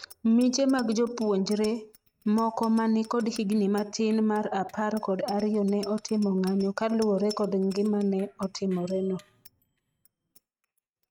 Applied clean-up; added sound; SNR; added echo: neural mask model RNNoise.